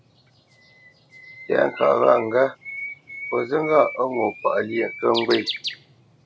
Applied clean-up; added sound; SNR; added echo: none; Bird; 13 dB; none.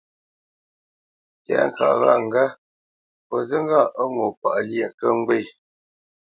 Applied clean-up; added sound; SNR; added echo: none; none; none; none.